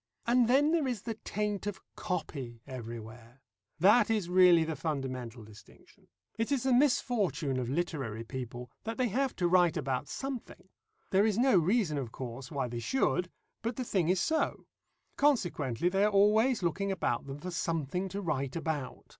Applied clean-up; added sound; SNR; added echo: none; none; none; none.